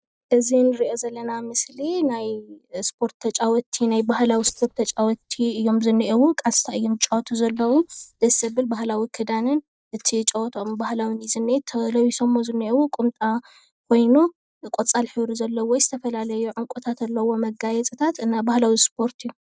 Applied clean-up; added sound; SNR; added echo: neural mask model DeepFilterNet 3.